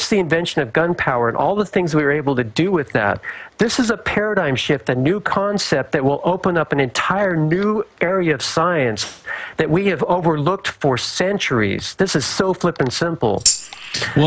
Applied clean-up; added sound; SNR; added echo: none; Tambourine; 3 dB; none.